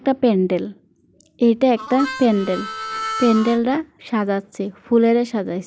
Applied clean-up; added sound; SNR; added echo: none; Harmonica; 9 dB; none.